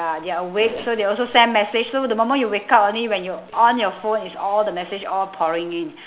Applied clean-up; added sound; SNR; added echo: none; none; none; none.